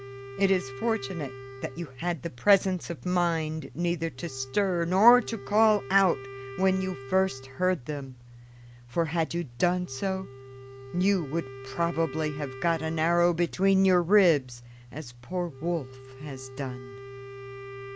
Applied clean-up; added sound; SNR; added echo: none; Wind instrument, woodwind instrument; 16 dB; none.